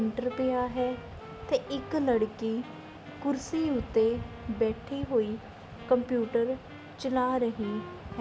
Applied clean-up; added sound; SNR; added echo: none; Wind instrument, woodwind instrument; 18 dB; none.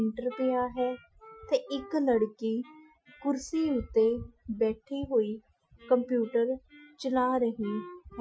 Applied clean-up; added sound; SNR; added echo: classical method Wiener filter.